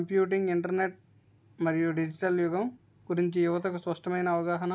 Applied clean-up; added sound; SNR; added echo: none; none; none; none.